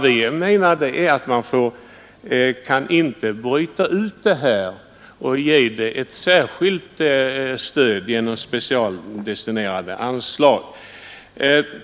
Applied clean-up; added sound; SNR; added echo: none; none; none; none.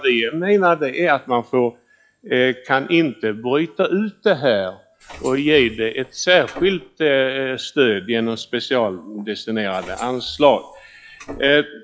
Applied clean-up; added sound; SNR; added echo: classical method log-MMSE.